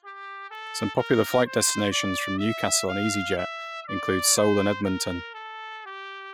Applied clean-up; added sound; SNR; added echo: classical method spectral subtraction.